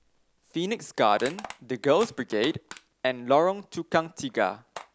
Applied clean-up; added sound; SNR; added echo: none; Crushing; 20 dB; none.